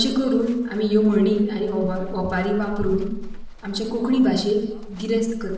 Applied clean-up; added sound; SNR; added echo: none; Livestock, farm animals, working animals; 12 dB; reverberation time 0.8 s.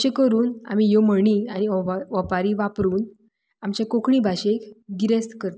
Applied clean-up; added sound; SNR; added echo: none; none; none; none.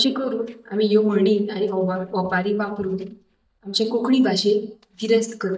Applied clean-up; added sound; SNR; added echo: neural mask model DeepFilterNet 3.